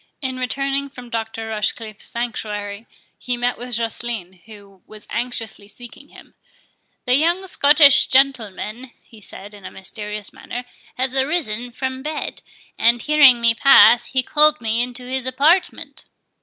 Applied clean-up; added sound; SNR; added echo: none; none; none; none.